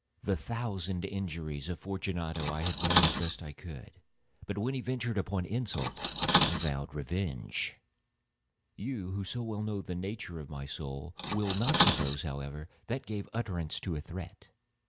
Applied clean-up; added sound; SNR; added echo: none; Cutlery, silverware; -4 dB; none.